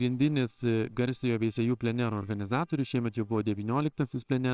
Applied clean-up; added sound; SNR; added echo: neural separator model SepFormer WHAMR!.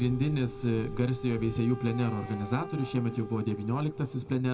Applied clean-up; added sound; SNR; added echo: none; Wind instrument, woodwind instrument; 14 dB; reverberation time 1.6 s.